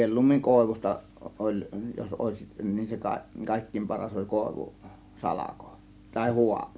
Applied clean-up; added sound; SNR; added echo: none; none; none; none.